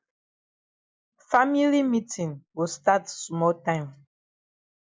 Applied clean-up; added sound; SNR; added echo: neural mask model Resemble Enhance denoiser.